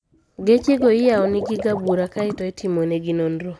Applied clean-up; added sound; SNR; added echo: none; Water / Liquid; 13 dB; none.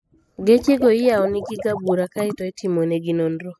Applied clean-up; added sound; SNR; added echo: classical method spectral subtraction.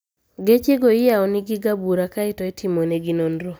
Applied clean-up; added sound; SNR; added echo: none; none; none; none.